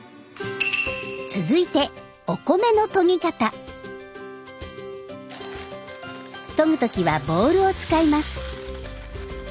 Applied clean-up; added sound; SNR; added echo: none; none; none; none.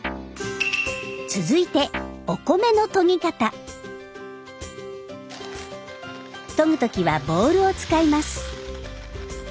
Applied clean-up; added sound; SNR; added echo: none; Guitar; 12 dB; none.